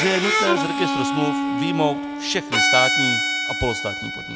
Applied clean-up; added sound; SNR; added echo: none; Harmonica + Bowed string instrument; -3 dB; none.